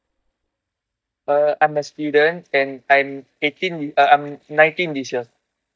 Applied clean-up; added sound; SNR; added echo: neural mask model DeepFilterNet 3.